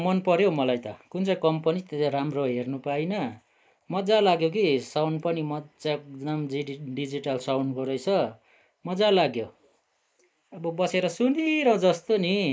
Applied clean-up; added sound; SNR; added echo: neural mask model Resemble Enhance denoiser.